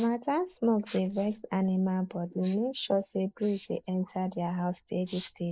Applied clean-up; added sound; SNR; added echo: neural mask model Resemble Enhance denoiser.